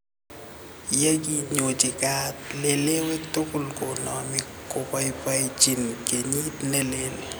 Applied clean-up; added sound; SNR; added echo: none; none; none; none.